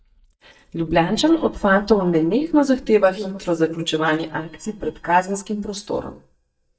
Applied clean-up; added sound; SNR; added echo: neural mask model DeepFilterNet 3.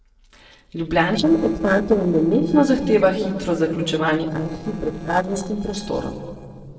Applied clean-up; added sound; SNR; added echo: neural separator model SepFormer DNS4.